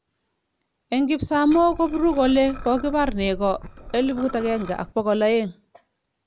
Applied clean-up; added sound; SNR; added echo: none; Liquid; 13 dB; none.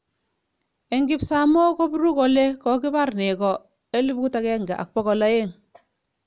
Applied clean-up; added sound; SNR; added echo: none; none; none; none.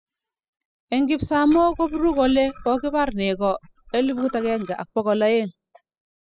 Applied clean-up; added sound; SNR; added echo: classical method spectral subtraction.